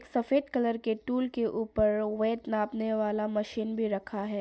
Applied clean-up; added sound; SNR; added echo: none; none; none; none.